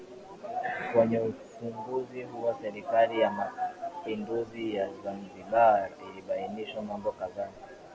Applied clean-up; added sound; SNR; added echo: none; none; none; none.